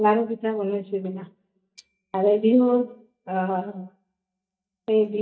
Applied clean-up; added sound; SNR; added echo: neural mask model DeepFilterNet 3.